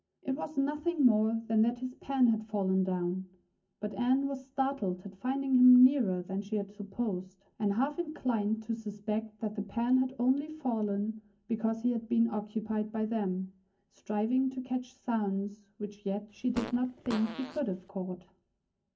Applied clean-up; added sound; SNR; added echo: none; Fart; 13 dB; reverberation time 0.3 s.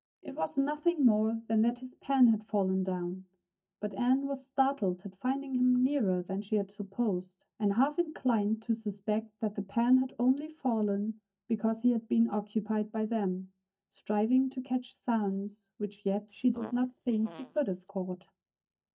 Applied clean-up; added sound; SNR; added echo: neural mask model DeepFilterNet 3.